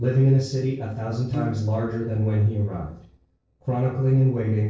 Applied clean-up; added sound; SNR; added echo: neural separator model SepFormer DNS4.